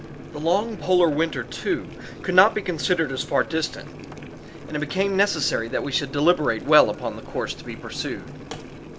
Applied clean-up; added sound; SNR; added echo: none; Boiling; 14 dB; none.